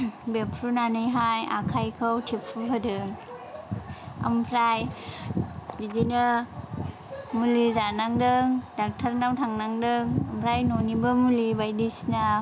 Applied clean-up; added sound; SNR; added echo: none; none; none; none.